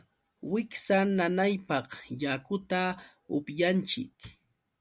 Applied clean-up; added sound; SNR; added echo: none; none; none; none.